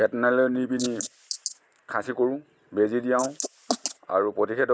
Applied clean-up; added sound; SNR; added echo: neural mask model Resemble Enhance denoiser.